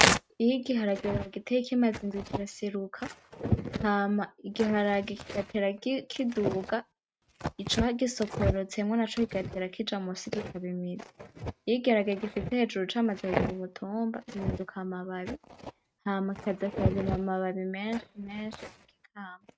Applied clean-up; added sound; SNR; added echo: neural mask model RNNoise.